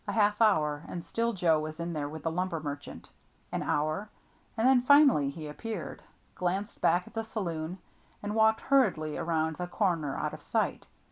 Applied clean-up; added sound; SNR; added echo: none; none; none; none.